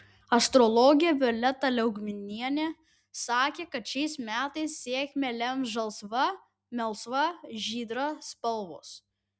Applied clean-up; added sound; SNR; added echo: none; none; none; none.